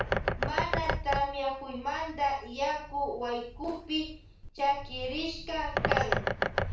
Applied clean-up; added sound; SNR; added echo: none; Bird; 1 dB; reverberation time 0.4 s.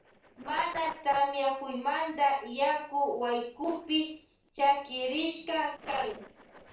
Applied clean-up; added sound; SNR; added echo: neural separator model SepFormer DNS4.